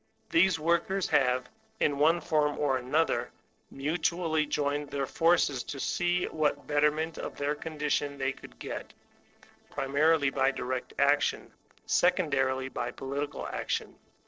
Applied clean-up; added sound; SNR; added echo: neural separator model SepFormer DNS4.